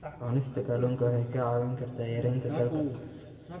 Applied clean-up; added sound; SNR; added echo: none; none; none; reverberation time 1.9 s.